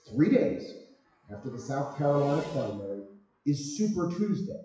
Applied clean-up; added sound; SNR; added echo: classical method WPE with log-MMSE.